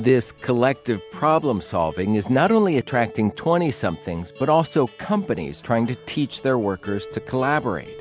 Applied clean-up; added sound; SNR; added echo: none; Acoustic guitar; 19 dB; none.